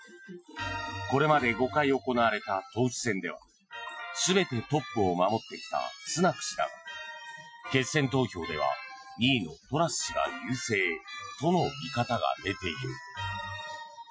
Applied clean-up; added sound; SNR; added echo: classical method Wiener filter.